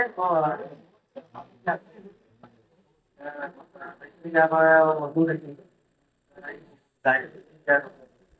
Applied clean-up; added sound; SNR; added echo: neural mask model DeepFilterNet 3.